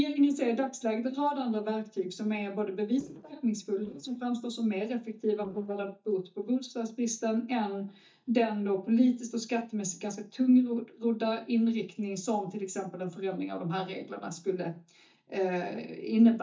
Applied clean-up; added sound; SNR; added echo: neural mask model DeepFilterNet 3.